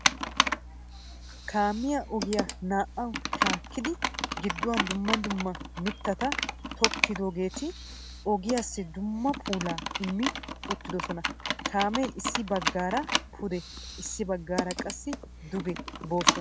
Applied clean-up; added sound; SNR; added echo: none; Computer keyboard; 1 dB; none.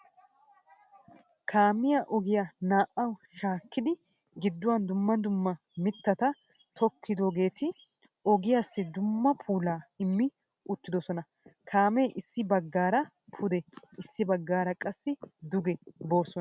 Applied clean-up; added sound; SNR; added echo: none; none; none; none.